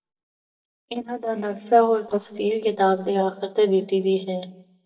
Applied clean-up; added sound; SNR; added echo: neural mask model DeepFilterNet 3.